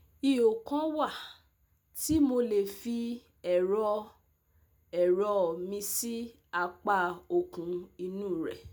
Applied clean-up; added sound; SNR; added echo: none; none; none; none.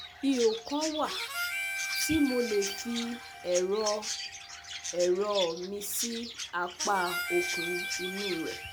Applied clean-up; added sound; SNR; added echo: none; Chirp, tweet + Harmonica; 5 dB; none.